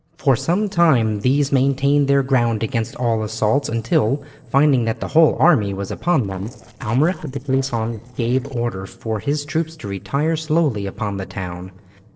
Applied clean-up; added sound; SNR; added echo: neural separator model SepFormer DNS4.